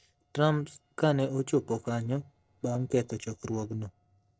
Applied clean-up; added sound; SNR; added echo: neural separator model SepFormer DNS4.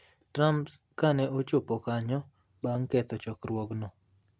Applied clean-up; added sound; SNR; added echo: none; none; none; none.